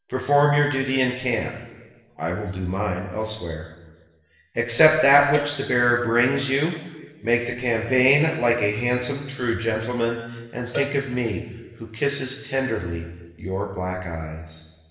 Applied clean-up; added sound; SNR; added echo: none; Cowbell; 14 dB; reverberation time 1.2 s.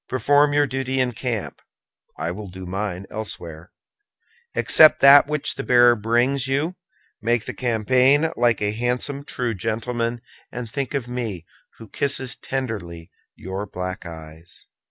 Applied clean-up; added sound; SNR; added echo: none; none; none; none.